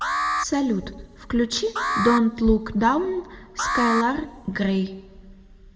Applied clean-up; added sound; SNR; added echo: none; Alarm; 5 dB; reverberation time 0.9 s.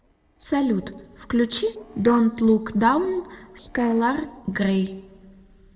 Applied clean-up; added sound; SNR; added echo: neural separator model SepFormer DNS4.